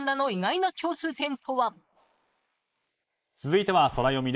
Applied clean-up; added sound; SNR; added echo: neural mask model Resemble Enhance denoiser.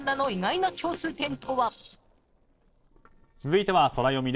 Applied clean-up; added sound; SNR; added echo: neural separator model SepFormer DNS4.